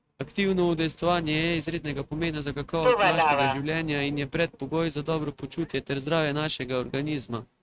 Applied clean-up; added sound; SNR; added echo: neural mask model RNNoise.